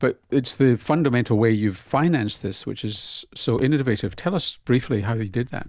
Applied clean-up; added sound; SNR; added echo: neural mask model DeepFilterNet 3.